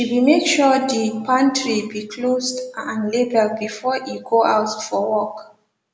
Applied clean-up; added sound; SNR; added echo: none; none; none; none.